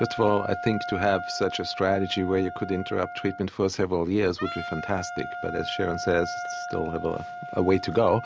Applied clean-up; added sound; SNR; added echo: none; Wind instrument, woodwind instrument; 9 dB; none.